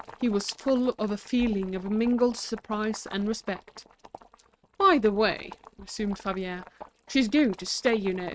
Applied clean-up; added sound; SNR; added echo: neural mask model RNNoise.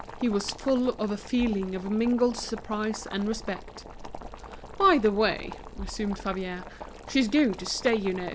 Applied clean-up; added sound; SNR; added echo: none; Boiling; 13 dB; none.